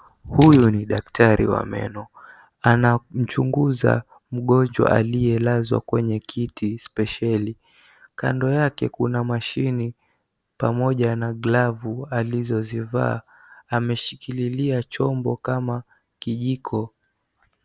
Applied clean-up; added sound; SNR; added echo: none; Camera; 19 dB; none.